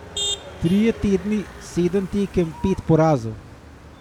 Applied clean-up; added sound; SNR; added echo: none; Motor vehicle (road); 13 dB; none.